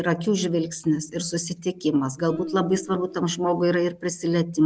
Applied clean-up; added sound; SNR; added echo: none; Guitar; 13 dB; none.